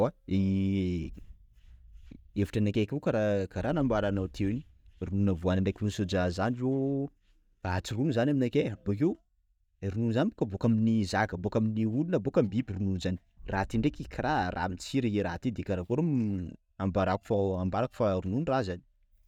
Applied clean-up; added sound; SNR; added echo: neural mask model DeepFilterNet 3.